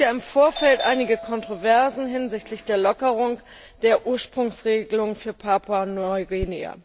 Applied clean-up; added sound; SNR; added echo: none; Doorbell; 17 dB; none.